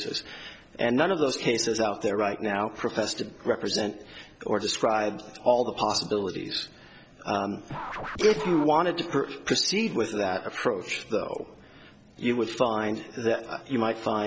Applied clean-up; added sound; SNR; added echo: none; Scratching (performance technique); 12 dB; none.